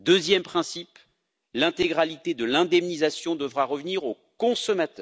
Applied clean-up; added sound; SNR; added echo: none; none; none; none.